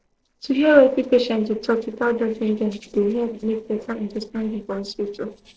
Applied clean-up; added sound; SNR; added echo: neural separator model SepFormer DNS4.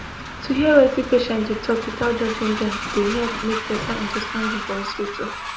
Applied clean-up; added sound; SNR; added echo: none; Train; 8 dB; reverberation time 0.5 s.